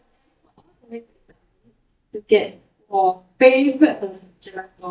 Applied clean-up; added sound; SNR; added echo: neural mask model DeepFilterNet 3.